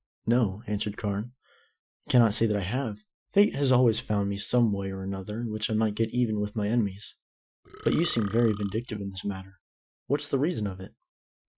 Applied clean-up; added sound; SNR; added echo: classical method Wiener filter.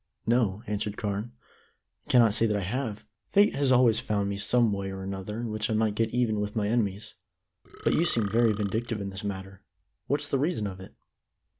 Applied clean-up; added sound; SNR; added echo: none; Burping, eructation; 17 dB; none.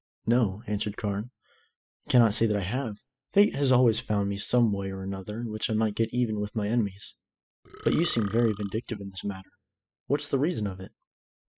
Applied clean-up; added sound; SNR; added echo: classical method spectral subtraction.